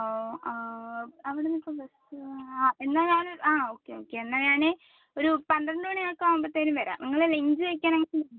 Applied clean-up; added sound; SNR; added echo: none; none; none; none.